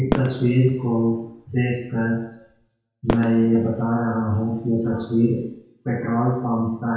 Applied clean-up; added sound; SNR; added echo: none; Fireworks; 11 dB; reverberation time 0.6 s.